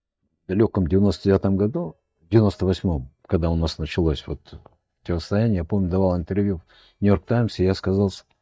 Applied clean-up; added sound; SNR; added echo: neural mask model DeepFilterNet 3.